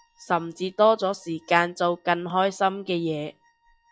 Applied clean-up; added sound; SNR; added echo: classical method log-MMSE.